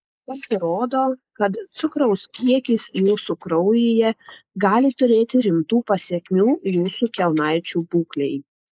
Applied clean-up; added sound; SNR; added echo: neural mask model Resemble Enhance denoiser.